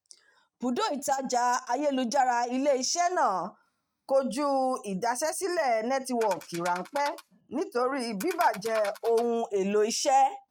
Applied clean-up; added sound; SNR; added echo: neural mask model RNNoise.